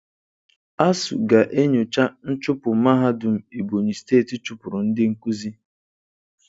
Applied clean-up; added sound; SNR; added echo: none; none; none; none.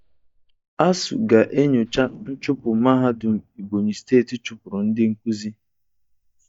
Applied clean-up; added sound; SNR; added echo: neural mask model DeepFilterNet 3.